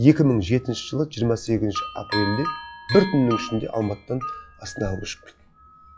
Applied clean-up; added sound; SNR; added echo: classical method log-MMSE.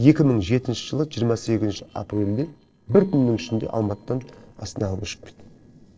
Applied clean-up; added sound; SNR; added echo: neural separator model SepFormer DNS4.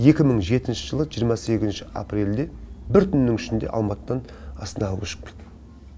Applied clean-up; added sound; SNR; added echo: none; none; none; none.